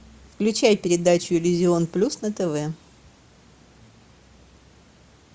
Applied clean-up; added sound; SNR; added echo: none; none; none; none.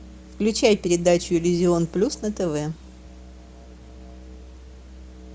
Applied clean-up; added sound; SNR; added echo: none; Musical instrument; 18 dB; none.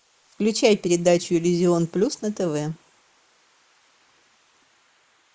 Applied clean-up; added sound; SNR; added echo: neural mask model Resemble Enhance denoiser.